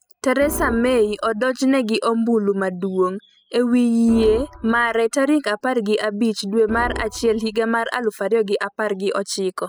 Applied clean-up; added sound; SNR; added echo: classical method spectral subtraction.